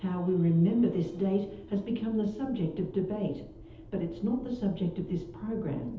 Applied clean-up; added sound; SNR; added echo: none; Engine; 18 dB; reverberation time 0.8 s.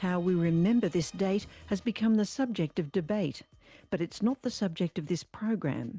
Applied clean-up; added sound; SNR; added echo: none; none; none; none.